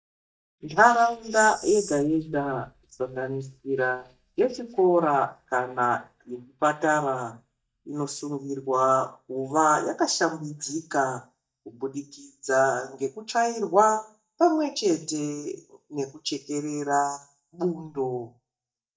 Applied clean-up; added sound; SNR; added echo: neural mask model DeepFilterNet 3.